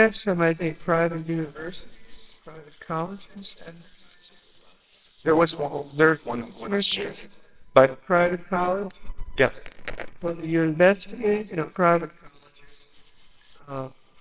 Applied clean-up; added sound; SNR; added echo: neural separator model SepFormer WHAMR!.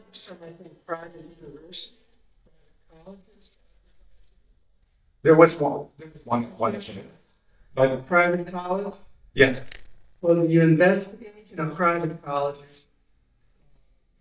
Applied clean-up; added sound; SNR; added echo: neural mask model DeepFilterNet 3.